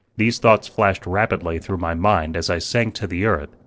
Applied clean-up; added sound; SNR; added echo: neural separator model SepFormer DNS4.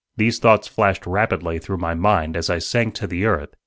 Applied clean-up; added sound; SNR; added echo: none; none; none; none.